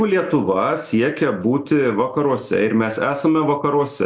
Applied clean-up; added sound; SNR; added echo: none; none; none; none.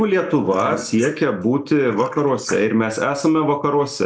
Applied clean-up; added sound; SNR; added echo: neural mask model Resemble Enhance denoiser.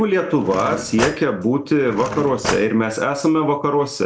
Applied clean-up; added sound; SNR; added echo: none; Cutlery, silverware / Drawer open or close; 9 dB; none.